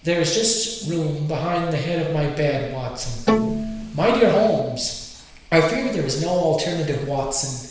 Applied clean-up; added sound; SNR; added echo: none; Bowed string instrument; 2 dB; reverberation time 1.0 s.